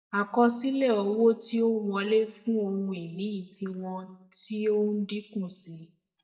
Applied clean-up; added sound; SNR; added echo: neural mask model DeepFilterNet 3.